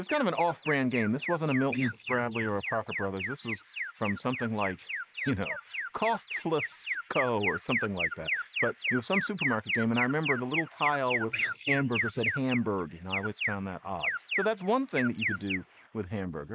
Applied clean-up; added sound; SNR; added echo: neural mask model Resemble Enhance denoiser.